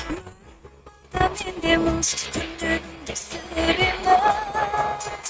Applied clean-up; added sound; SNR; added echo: neural mask model RNNoise.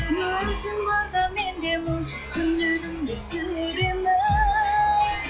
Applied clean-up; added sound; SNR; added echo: classical method log-MMSE.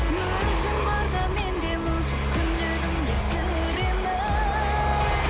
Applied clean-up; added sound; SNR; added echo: none; Aircraft; 7 dB; none.